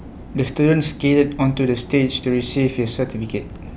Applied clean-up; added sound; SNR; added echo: none; none; none; none.